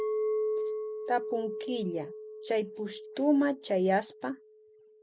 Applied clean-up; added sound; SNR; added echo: none; Chink, clink; 4 dB; none.